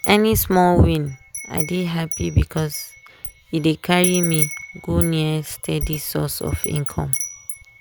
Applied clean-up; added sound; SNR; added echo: none; Wind chime; 9 dB; none.